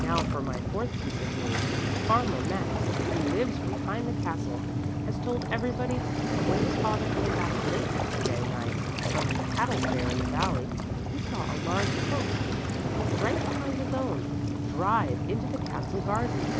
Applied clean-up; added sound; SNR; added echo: none; Waves, surf; -5 dB; none.